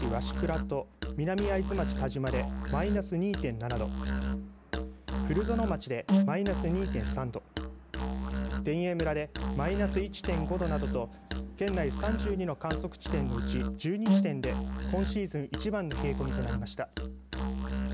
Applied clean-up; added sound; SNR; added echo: none; Musical instrument; -1 dB; none.